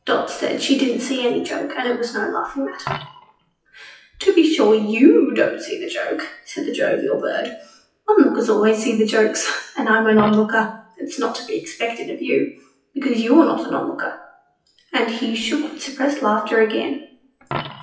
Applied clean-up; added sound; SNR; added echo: classical method WPE with log-MMSE.